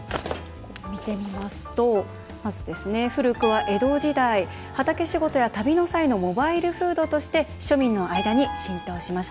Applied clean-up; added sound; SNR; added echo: none; Keyboard (musical); 14 dB; none.